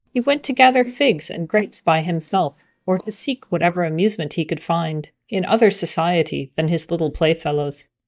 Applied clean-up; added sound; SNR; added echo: neural mask model DeepFilterNet 3.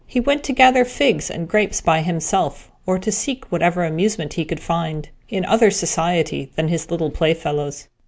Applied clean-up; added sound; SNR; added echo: none; none; none; none.